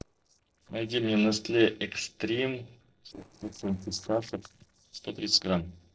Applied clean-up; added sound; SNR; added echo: neural separator model SepFormer DNS4.